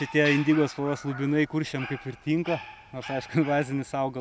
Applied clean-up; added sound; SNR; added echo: none; Dog; 15 dB; none.